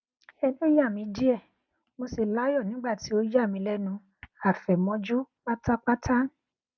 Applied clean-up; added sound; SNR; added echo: none; none; none; none.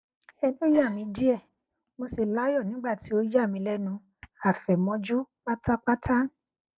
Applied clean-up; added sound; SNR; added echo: neural separator model SepFormer DNS4.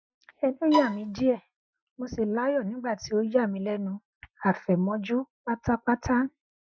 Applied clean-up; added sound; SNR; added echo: classical method Wiener filter.